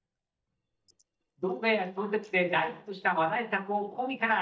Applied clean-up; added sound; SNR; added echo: neural mask model DeepFilterNet 3.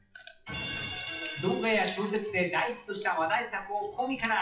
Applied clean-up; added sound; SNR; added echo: classical method WPE with log-MMSE.